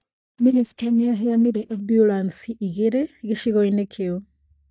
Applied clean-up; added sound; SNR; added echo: neural mask model DeepFilterNet 3.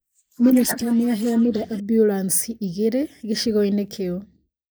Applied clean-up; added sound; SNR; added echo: neural mask model Resemble Enhance denoiser.